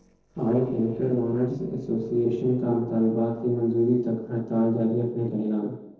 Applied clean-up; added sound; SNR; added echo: neural separator model SepFormer DNS4.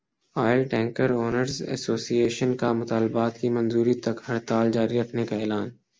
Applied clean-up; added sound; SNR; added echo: none; none; none; none.